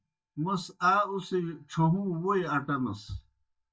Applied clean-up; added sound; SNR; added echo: neural mask model DeepFilterNet 3.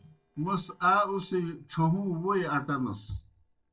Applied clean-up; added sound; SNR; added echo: neural separator model SepFormer DNS4.